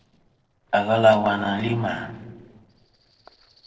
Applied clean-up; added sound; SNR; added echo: neural separator model SepFormer DNS4.